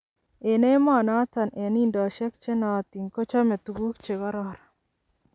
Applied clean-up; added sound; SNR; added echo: none; none; none; none.